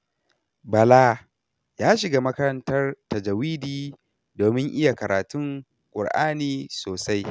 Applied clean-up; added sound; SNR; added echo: none; none; none; none.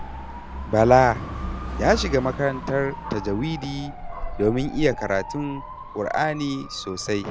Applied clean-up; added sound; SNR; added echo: none; Motorcycle / Dog; 9 dB; none.